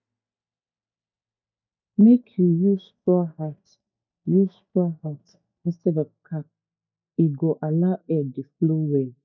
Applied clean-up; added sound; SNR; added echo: neural mask model DeepFilterNet 3.